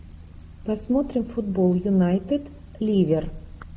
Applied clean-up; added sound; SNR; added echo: none; none; none; none.